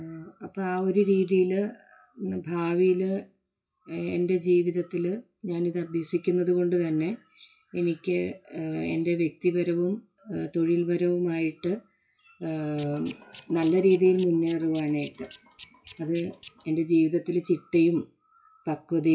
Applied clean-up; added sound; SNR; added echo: classical method WPE with log-MMSE.